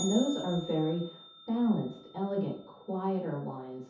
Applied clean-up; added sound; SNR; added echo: none; Bell; 16 dB; reverberation time 0.5 s.